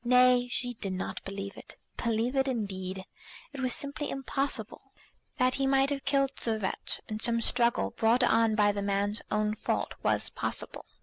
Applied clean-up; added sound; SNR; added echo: none; none; none; none.